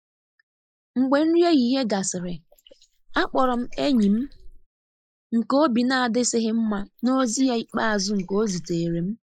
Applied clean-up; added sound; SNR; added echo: neural mask model Resemble Enhance denoiser.